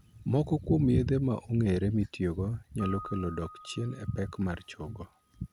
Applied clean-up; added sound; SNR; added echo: none; Keyboard (musical); 19 dB; none.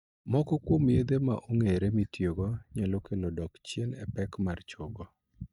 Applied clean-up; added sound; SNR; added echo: neural mask model DeepFilterNet 3.